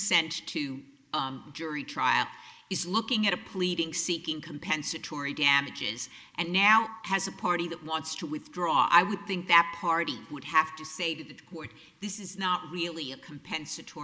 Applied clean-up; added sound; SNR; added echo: neural mask model Resemble Enhance denoiser.